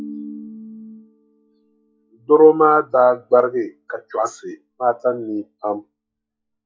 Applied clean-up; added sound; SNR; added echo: classical method log-MMSE.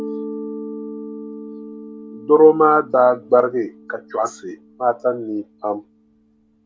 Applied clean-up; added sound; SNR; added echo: none; Mallet percussion; 14 dB; none.